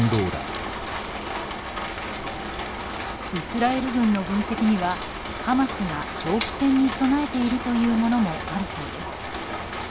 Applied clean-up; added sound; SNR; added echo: none; Rain; 6 dB; none.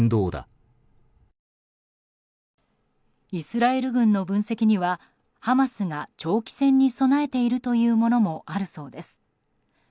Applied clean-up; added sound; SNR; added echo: none; none; none; none.